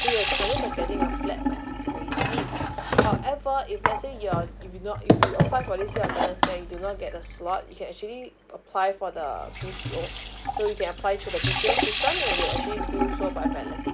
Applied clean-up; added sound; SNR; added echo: none; Sink (filling or washing) / Water tap, faucet; -3 dB; none.